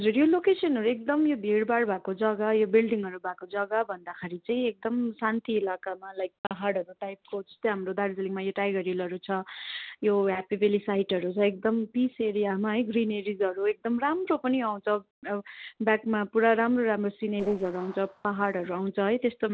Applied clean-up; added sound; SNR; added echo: neural separator model SepFormer DNS4.